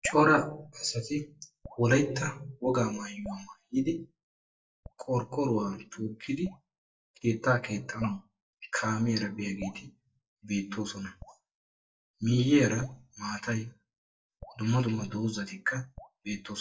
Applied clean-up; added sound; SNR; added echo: neural mask model DeepFilterNet 3.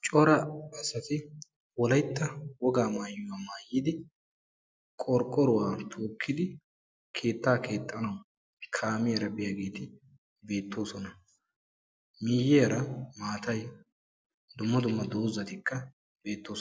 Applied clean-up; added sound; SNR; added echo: none; none; none; none.